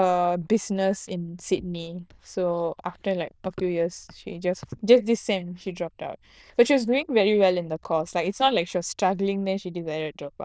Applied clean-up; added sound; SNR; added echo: neural diffusion model UNIVERSE++.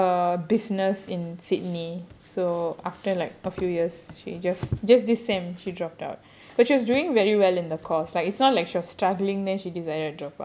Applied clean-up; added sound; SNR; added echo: none; none; none; none.